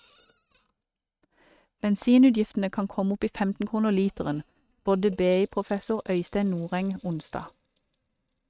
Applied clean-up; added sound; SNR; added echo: neural mask model RNNoise.